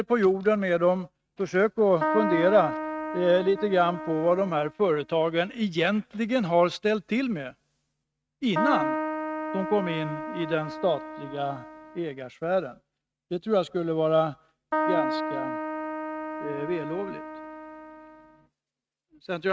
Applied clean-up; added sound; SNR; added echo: neural mask model RNNoise.